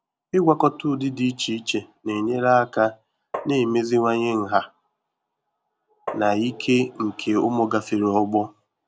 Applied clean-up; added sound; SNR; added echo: none; Tap; 11 dB; none.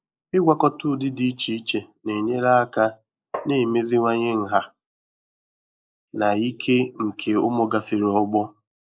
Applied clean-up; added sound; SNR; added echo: neural mask model Resemble Enhance denoiser.